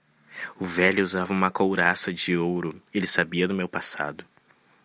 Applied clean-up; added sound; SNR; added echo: none; none; none; none.